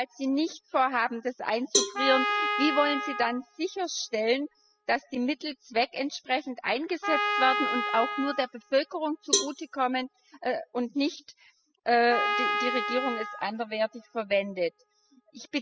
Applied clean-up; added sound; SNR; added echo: classical method spectral subtraction.